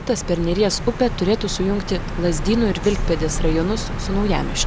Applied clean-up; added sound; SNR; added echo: none; Bird vocalization, bird call, bird song; 3 dB; none.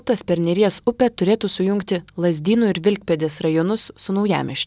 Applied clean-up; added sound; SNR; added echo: none; none; none; none.